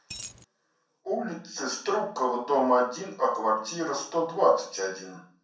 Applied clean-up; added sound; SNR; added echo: none; Coin (dropping); 12 dB; reverberation time 0.5 s.